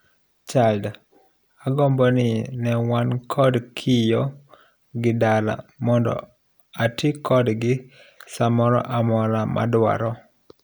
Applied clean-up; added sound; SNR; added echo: none; none; none; none.